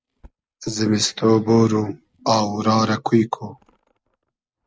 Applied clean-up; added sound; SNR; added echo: neural mask model RNNoise.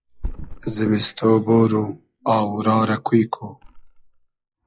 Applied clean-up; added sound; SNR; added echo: classical method log-MMSE.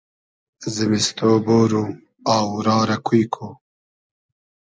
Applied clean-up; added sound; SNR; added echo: none; none; none; none.